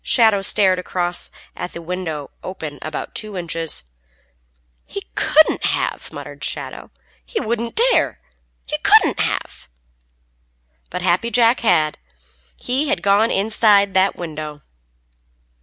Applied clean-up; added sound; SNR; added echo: none; none; none; none.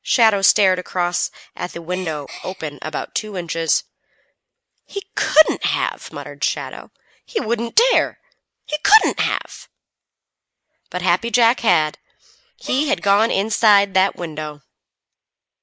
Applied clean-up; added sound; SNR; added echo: neural mask model Resemble Enhance denoiser.